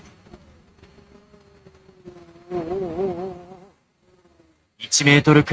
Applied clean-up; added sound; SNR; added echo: neural mask model RNNoise.